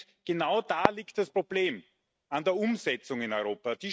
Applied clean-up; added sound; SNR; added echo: neural mask model RNNoise.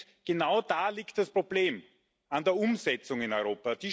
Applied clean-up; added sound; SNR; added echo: none; none; none; none.